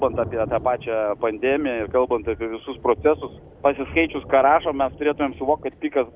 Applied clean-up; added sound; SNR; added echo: none; Thunder; 17 dB; none.